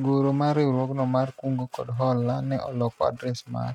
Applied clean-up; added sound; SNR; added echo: neural mask model RNNoise.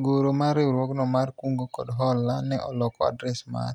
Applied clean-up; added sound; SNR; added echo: none; none; none; none.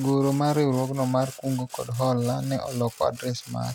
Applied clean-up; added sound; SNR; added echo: none; Sawing; 20 dB; none.